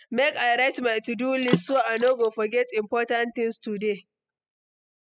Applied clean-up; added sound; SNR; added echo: classical method spectral subtraction.